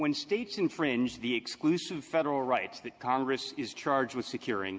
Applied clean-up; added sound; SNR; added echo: none; none; none; none.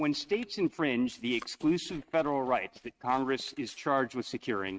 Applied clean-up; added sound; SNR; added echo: neural mask model RNNoise.